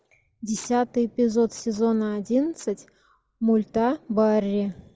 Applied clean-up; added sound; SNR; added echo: none; none; none; none.